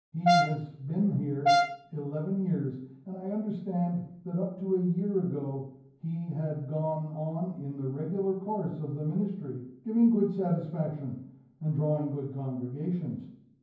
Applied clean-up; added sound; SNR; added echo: none; Brass instrument; -3 dB; reverberation time 0.9 s.